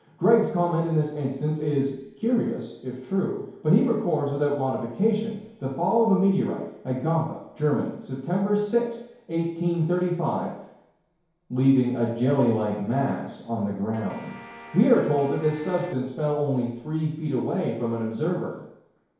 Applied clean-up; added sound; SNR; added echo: none; Guitar; 17 dB; reverberation time 1.0 s.